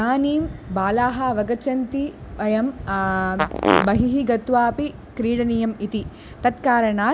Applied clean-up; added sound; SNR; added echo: none; Fart; 1 dB; none.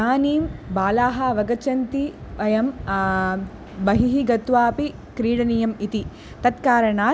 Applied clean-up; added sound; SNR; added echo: none; none; none; none.